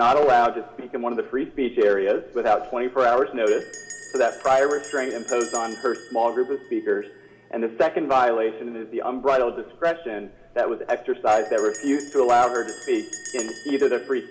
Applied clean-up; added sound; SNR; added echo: none; Bell; 19 dB; reverberation time 0.8 s.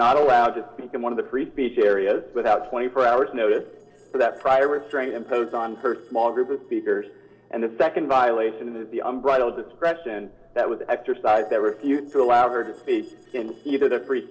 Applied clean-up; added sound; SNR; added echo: neural separator model SepFormer DNS4.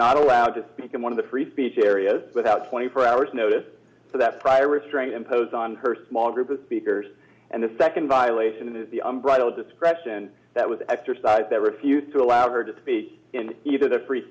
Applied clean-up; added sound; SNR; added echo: none; none; none; none.